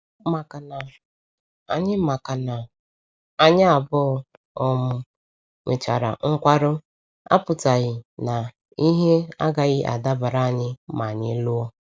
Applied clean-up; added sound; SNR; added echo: none; none; none; none.